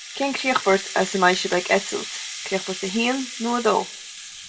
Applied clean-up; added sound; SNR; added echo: none; Rattle (instrument); 10 dB; reverberation time 0.2 s.